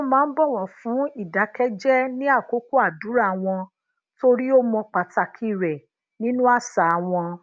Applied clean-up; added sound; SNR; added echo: none; none; none; none.